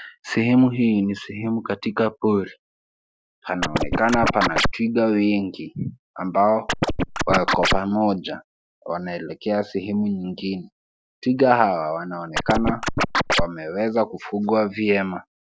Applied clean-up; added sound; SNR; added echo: none; Scratching (performance technique); -1 dB; none.